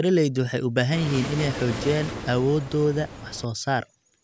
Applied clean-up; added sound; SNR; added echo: none; Waves, surf; 9 dB; none.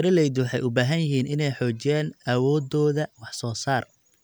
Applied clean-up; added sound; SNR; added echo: none; none; none; none.